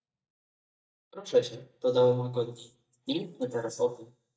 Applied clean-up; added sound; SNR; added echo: neural mask model DeepFilterNet 3.